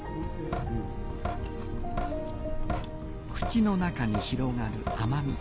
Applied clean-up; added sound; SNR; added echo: none; Drip / Sink (filling or washing); 1 dB; none.